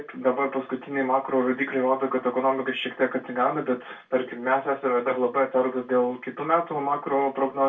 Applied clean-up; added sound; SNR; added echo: none; none; none; reverberation time 0.2 s.